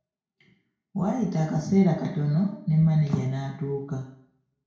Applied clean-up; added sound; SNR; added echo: none; none; none; reverberation time 0.6 s.